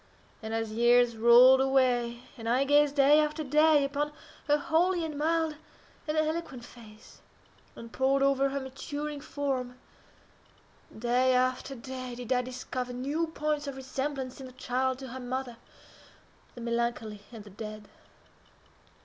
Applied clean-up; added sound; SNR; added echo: none; none; none; none.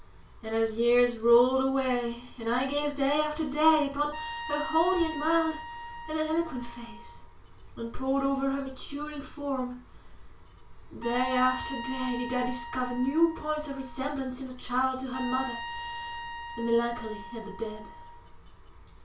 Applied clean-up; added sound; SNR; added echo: none; Trumpet; 11 dB; reverberation time 0.2 s.